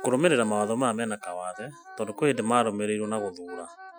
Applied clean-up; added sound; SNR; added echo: classical method Wiener filter.